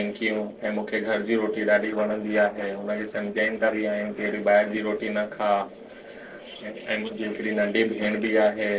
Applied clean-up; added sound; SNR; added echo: neural separator model SepFormer DNS4.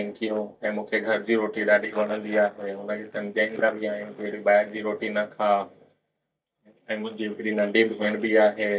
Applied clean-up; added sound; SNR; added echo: neural mask model DeepFilterNet 3.